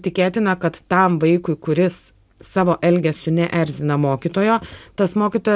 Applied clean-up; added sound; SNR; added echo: none; none; none; none.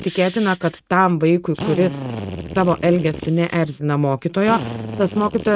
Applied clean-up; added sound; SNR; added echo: neural mask model RNNoise.